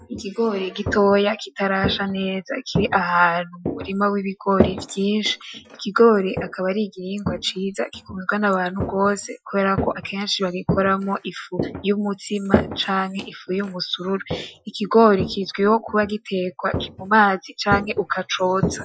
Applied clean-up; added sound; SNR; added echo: classical method Wiener filter.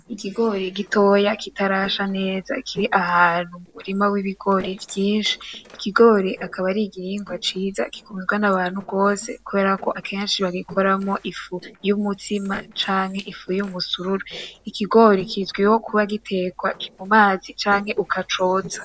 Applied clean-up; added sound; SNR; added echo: neural separator model SepFormer DNS4.